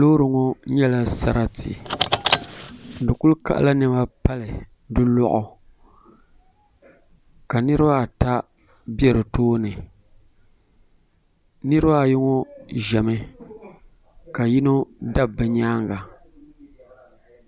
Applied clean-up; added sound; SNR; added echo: none; Car; 7 dB; none.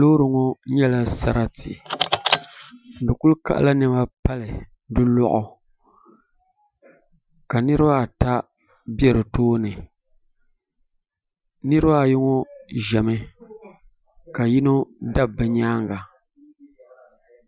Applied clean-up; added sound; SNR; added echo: classical method Wiener filter.